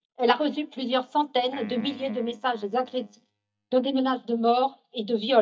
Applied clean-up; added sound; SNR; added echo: neural mask model DeepFilterNet 3.